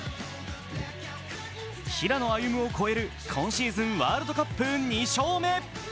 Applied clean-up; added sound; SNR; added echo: none; none; none; none.